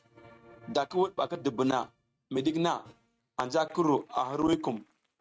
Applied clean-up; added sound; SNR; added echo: neural mask model RNNoise.